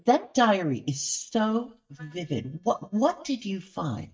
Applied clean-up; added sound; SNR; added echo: neural mask model DeepFilterNet 3.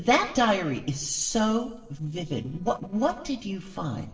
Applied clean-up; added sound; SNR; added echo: neural separator model SepFormer DNS4.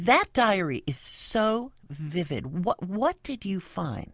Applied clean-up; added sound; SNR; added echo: none; none; none; none.